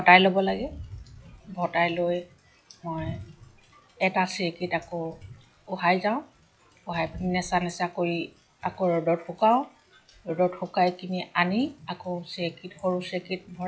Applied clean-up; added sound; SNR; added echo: classical method log-MMSE.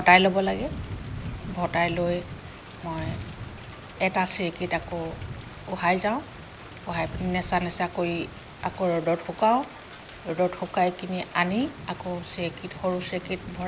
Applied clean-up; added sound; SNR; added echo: none; Thunder / Rain; 11 dB; none.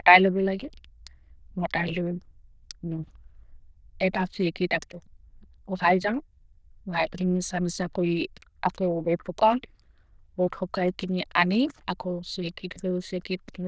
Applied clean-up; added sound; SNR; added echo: neural diffusion model UNIVERSE++.